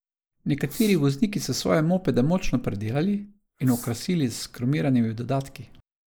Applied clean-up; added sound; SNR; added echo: neural mask model Resemble Enhance denoiser.